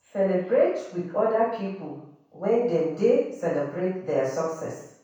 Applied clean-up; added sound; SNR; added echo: none; none; none; reverberation time 0.7 s.